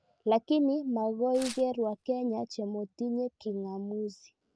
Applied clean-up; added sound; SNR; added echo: none; Tearing; 15 dB; none.